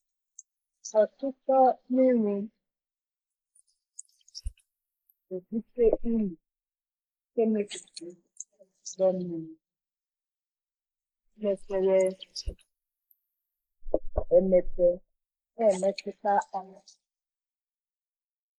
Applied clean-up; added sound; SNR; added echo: neural mask model Resemble Enhance denoiser.